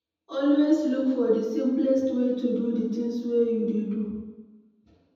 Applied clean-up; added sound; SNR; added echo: none; none; none; reverberation time 1.1 s.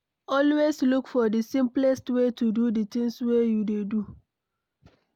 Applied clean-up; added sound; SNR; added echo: none; none; none; none.